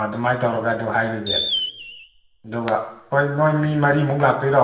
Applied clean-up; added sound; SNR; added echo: none; Fireworks; 7 dB; reverberation time 0.8 s.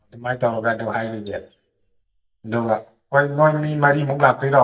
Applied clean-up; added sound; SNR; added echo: neural mask model DeepFilterNet 3.